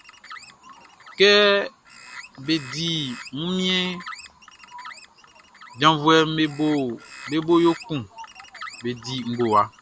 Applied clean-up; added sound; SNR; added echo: none; Bird; 20 dB; none.